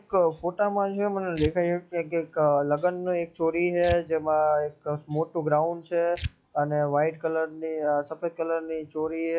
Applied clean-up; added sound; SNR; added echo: classical method log-MMSE.